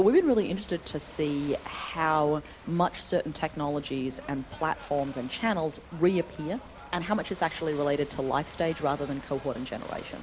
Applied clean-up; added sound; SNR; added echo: none; Ocean / Boat, Water vehicle; 17 dB; none.